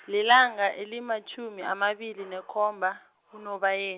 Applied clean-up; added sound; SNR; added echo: none; none; none; none.